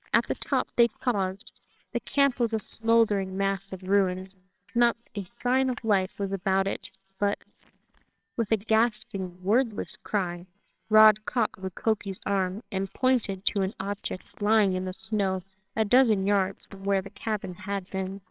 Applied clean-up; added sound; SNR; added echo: neural separator model SepFormer WHAMR!.